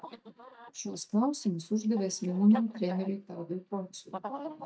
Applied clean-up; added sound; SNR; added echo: neural mask model DeepFilterNet 3.